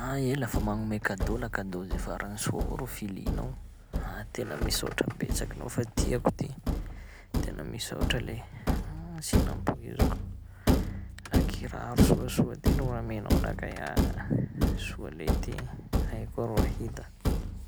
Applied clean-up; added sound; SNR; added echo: none; Thump, thud; -3 dB; none.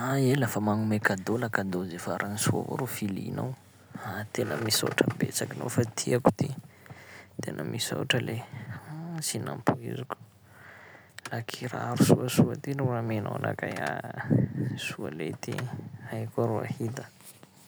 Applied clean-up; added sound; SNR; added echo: none; none; none; none.